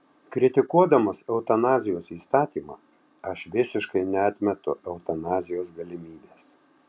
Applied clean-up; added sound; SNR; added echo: none; none; none; none.